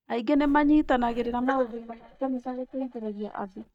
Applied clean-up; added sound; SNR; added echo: neural mask model DeepFilterNet 3.